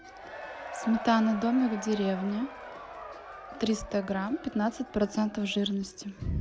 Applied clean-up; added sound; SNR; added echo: none; Crowd / Cheering; 13 dB; none.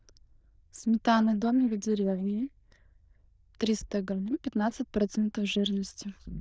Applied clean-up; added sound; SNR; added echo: neural diffusion model UNIVERSE++.